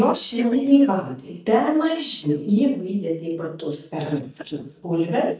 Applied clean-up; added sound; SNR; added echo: neural mask model DeepFilterNet 3.